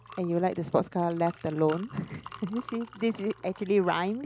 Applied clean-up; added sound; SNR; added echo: none; Liquid; 19 dB; none.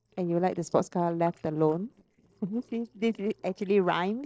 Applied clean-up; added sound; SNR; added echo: neural separator model SepFormer DNS4.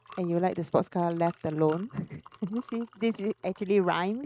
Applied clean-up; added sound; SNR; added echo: neural mask model RNNoise.